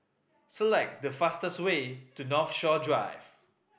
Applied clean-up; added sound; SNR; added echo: none; none; none; none.